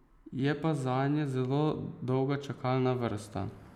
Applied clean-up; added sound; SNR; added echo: none; none; none; none.